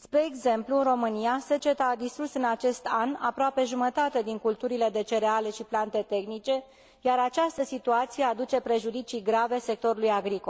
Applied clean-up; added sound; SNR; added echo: none; none; none; none.